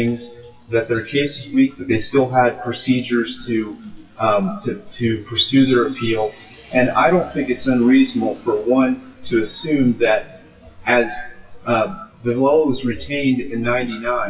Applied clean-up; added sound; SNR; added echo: classical method WPE with log-MMSE.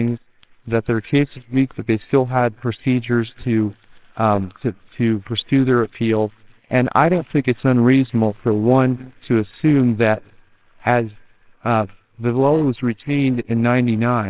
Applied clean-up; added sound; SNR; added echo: neural separator model SepFormer WHAMR!.